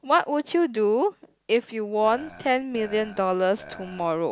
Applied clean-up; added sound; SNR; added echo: none; Burping, eructation; 20 dB; none.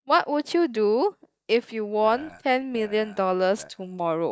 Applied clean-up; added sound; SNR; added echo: neural mask model DeepFilterNet 3.